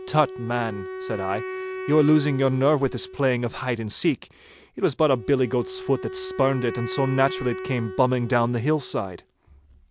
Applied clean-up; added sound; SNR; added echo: none; Wind instrument, woodwind instrument; 12 dB; none.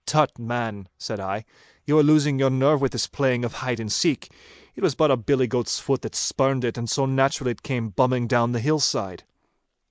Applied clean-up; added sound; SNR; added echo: neural mask model Resemble Enhance denoiser.